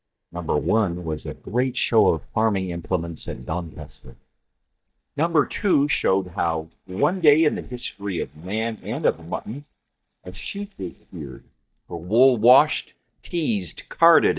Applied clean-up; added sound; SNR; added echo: neural mask model DeepFilterNet 3.